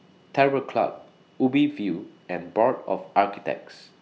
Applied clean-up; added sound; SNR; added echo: none; none; none; none.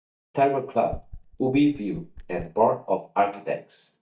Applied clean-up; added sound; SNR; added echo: neural mask model DeepFilterNet 3.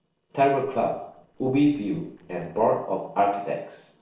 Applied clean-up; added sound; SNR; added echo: neural separator model SepFormer DNS4.